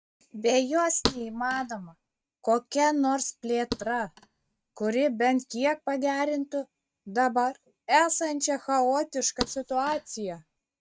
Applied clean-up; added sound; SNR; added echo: neural mask model RNNoise.